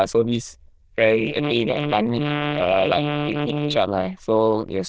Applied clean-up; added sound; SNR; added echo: neural diffusion model UNIVERSE++.